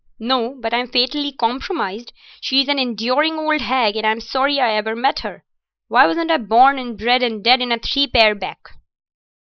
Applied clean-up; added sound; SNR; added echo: neural mask model Resemble Enhance denoiser.